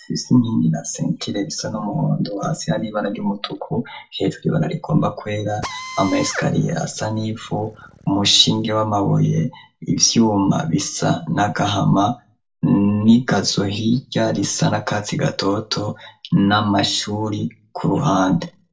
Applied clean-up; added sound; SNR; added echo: none; Drill; 15 dB; reverberation time 0.2 s.